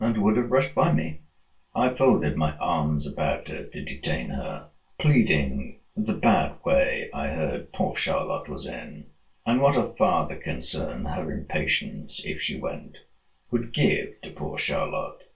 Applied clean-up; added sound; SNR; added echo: none; none; none; reverberation time 0.2 s.